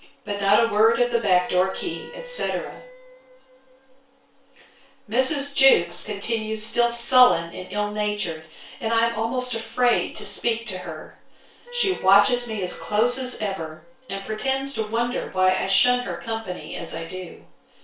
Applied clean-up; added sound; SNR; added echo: none; Wind instrument, woodwind instrument; 17 dB; reverberation time 0.3 s.